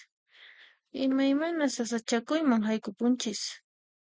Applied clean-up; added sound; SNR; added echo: none; none; none; none.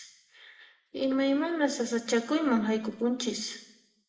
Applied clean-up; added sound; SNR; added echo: none; none; none; reverberation time 0.8 s.